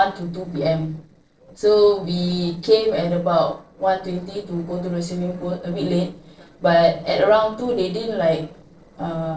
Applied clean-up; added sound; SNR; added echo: neural separator model SepFormer DNS4.